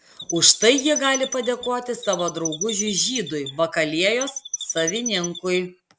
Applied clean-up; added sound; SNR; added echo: none; Chirp, tweet; 9 dB; none.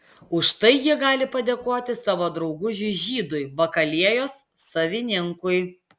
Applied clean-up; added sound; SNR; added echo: none; none; none; none.